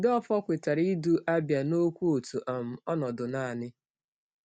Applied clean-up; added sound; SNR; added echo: none; none; none; none.